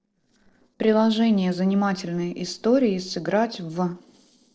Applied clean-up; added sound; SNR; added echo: neural separator model SepFormer DNS4.